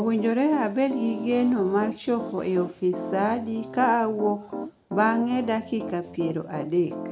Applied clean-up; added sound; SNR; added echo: none; Piano; 11 dB; none.